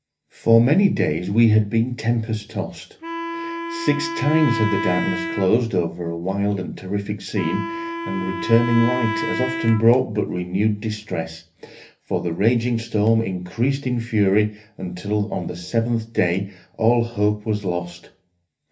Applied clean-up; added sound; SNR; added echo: none; Wind instrument, woodwind instrument; 7 dB; reverberation time 0.3 s.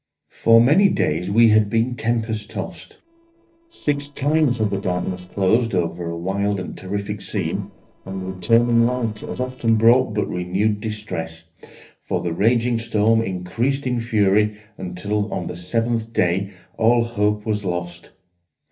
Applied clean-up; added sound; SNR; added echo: neural separator model SepFormer DNS4.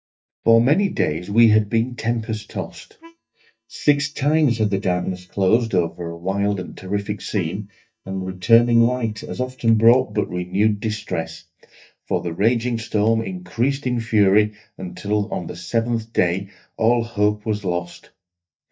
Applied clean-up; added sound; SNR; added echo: neural mask model DeepFilterNet 3.